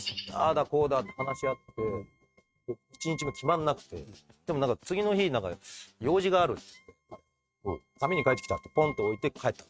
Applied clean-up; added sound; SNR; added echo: neural mask model RNNoise.